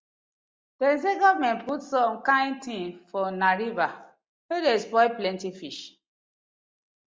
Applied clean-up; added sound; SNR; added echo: none; none; none; none.